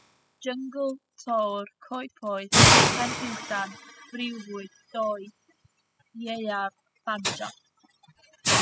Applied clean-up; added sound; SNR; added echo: classical method spectral subtraction.